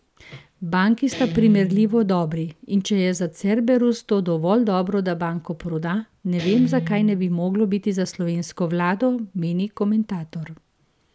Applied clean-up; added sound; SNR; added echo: none; Guitar; 12 dB; none.